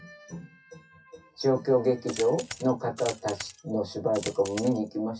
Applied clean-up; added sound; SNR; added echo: classical method WPE with log-MMSE.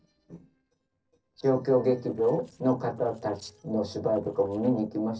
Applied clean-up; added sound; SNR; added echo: neural separator model SepFormer DNS4.